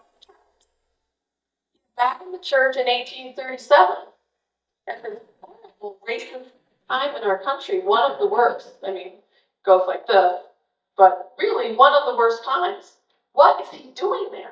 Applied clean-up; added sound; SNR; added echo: neural mask model DeepFilterNet 3.